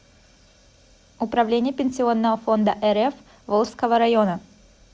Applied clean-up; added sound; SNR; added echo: none; none; none; none.